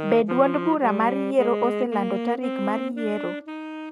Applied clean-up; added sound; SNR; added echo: neural mask model RNNoise.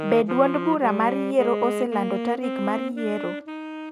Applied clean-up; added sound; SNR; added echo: none; Wind instrument, woodwind instrument; 5 dB; none.